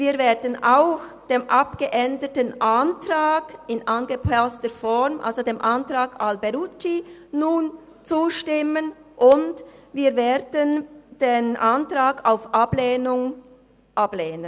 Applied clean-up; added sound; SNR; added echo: none; none; none; none.